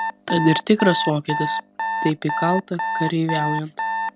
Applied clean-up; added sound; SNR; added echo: none; Alarm; 3 dB; none.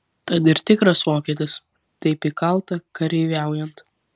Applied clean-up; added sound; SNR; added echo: none; none; none; none.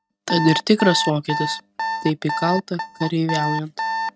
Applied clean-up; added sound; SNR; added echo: neural mask model RNNoise.